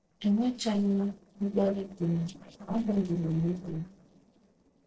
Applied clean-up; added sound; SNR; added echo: neural separator model SepFormer DNS4.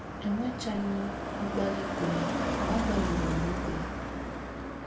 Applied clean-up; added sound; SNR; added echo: none; Car passing by; -2 dB; reverberation time 0.3 s.